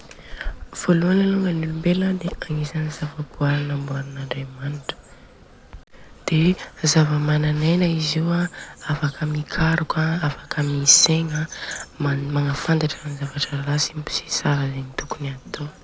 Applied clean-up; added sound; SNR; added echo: none; none; none; none.